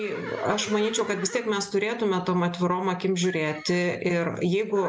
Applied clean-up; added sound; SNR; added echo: none; Livestock, farm animals, working animals; 16 dB; none.